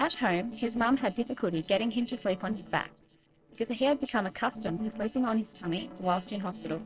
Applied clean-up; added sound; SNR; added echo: neural separator model SepFormer DNS4.